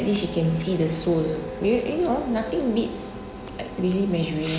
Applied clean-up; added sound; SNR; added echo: none; Drill + Bass guitar; 19 dB; none.